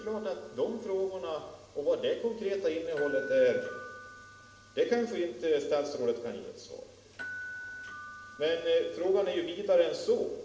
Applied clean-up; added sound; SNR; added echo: none; Door / Bell; 17 dB; reverberation time 0.9 s.